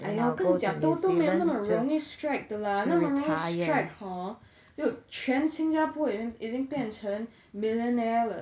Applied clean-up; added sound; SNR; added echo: none; none; none; none.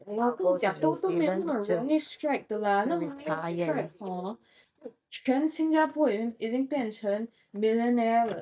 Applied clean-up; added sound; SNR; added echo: neural mask model DeepFilterNet 3.